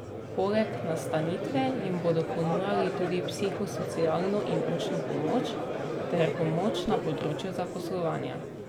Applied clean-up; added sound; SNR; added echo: none; Crowd; 2 dB; none.